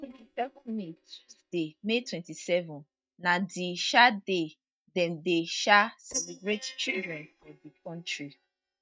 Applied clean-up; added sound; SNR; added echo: neural mask model DeepFilterNet 3.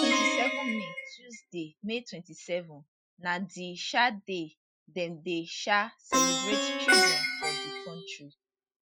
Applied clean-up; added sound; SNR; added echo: classical method Wiener filter.